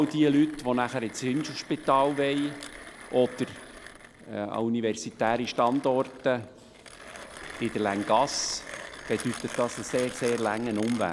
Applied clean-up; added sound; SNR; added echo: none; Mechanisms; 15 dB; none.